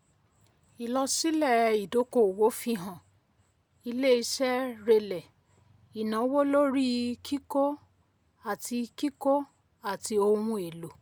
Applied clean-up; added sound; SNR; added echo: none; none; none; none.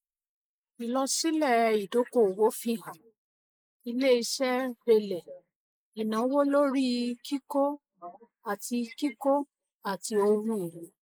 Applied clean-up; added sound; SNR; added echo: neural mask model Resemble Enhance denoiser.